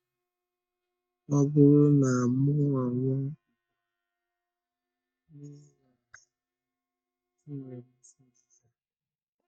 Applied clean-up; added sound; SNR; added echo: neural mask model DeepFilterNet 3.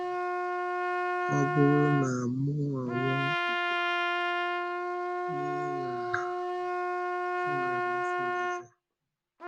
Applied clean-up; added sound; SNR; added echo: none; Trumpet; -2 dB; none.